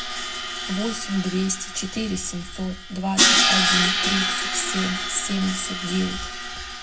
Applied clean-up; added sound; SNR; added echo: none; Crash cymbal; -3 dB; reverberation time 0.3 s.